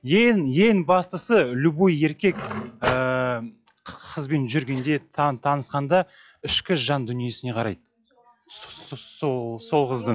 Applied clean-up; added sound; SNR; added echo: classical method log-MMSE.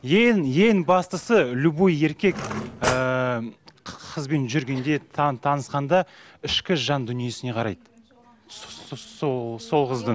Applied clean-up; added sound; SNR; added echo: none; Cutlery, silverware / Drawer open or close; 7 dB; none.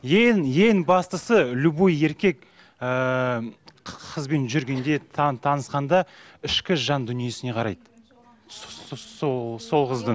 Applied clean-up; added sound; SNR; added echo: none; none; none; none.